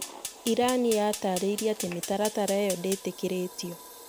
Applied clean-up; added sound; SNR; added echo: none; Fire; 11 dB; none.